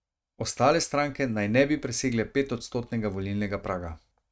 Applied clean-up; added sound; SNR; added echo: neural mask model RNNoise.